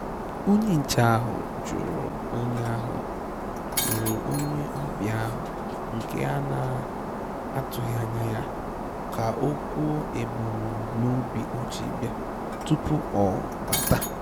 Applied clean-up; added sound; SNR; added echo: none; Shatter; 3 dB; none.